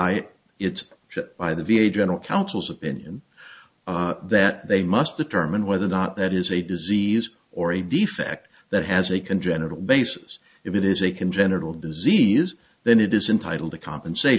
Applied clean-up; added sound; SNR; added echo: none; none; none; none.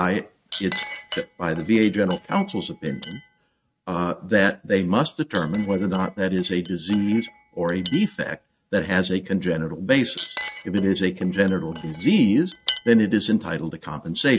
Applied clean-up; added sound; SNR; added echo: neural mask model RNNoise.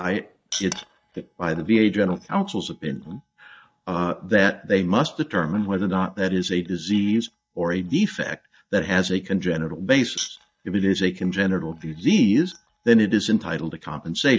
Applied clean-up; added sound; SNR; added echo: neural mask model DeepFilterNet 3.